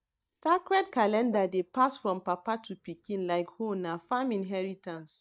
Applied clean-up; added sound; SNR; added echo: neural mask model DeepFilterNet 3.